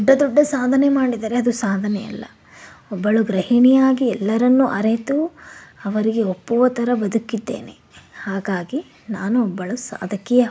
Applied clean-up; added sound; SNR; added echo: none; none; none; none.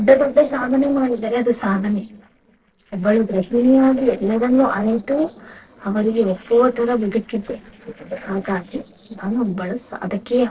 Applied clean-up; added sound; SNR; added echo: neural separator model SepFormer DNS4.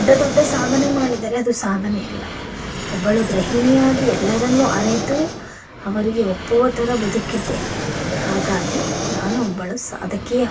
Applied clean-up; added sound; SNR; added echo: none; Fixed-wing aircraft, airplane; 5 dB; reverberation time 0.2 s.